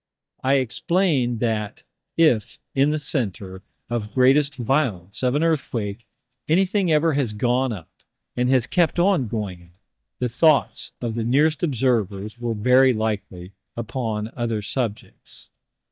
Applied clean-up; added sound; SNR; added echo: neural mask model DeepFilterNet 3.